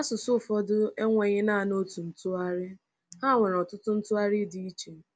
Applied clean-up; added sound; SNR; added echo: none; none; none; none.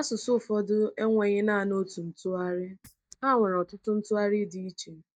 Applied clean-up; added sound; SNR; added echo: neural mask model DeepFilterNet 3.